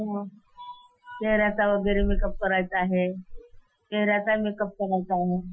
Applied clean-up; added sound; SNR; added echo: classical method Wiener filter.